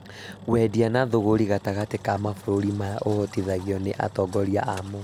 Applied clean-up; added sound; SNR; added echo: none; Engine; 19 dB; none.